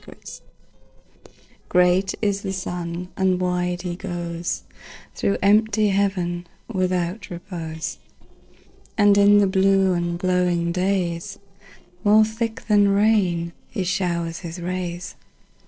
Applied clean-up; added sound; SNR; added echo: neural separator model SepFormer DNS4.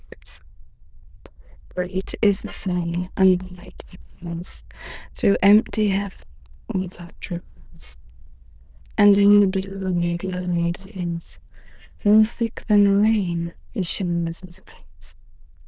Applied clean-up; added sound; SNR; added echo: neural diffusion model UNIVERSE++.